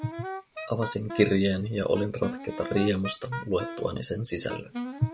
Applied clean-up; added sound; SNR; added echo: none; Wind instrument, woodwind instrument; 11 dB; none.